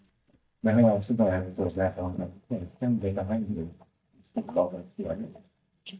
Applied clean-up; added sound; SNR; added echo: neural mask model DeepFilterNet 3.